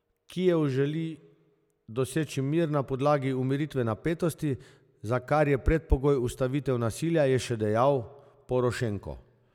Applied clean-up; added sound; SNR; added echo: none; none; none; none.